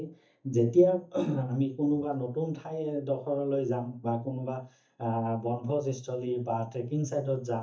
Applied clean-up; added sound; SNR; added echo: neural mask model DeepFilterNet 3.